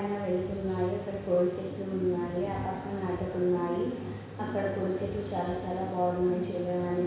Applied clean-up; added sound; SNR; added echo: none; none; none; reverberation time 1.1 s.